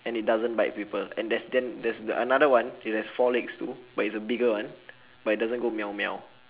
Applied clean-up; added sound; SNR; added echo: none; none; none; none.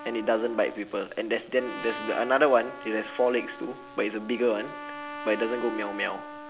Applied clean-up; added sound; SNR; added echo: none; Trumpet; 12 dB; none.